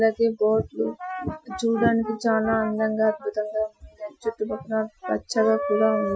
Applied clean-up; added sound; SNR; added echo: classical method Wiener filter.